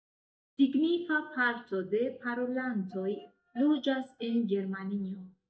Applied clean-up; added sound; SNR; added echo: neural mask model DeepFilterNet 3.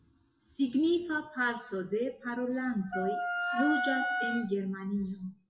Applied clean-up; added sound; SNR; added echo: classical method WPE with log-MMSE.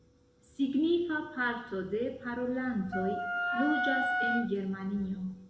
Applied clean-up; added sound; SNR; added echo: none; Wind instrument, woodwind instrument; -1 dB; reverberation time 0.8 s.